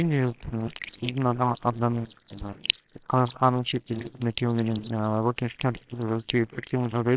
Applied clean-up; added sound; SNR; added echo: neural separator model SepFormer WHAMR!.